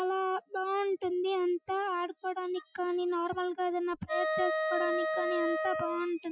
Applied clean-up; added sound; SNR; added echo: classical method Wiener filter.